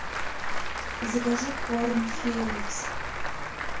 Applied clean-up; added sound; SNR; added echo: none; Applause / Crowd; 2 dB; reverberation time 0.2 s.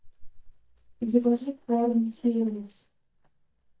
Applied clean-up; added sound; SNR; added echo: neural mask model DeepFilterNet 3.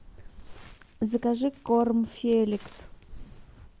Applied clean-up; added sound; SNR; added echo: none; none; none; none.